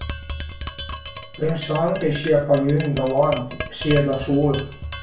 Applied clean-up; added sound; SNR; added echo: none; Tap; 7 dB; reverberation time 0.3 s.